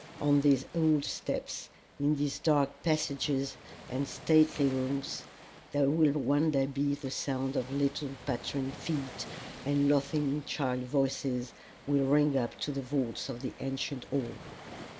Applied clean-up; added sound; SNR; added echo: none; Waves, surf; 18 dB; none.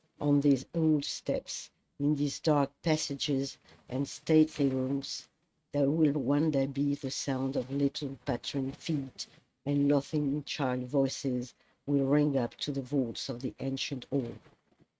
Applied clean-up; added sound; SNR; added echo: neural mask model RNNoise.